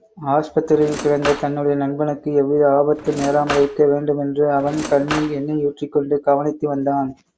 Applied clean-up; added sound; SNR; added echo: none; Cutlery, silverware / Drawer open or close; 11 dB; none.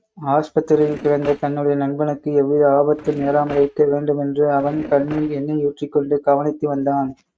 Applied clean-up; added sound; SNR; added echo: neural mask model RNNoise.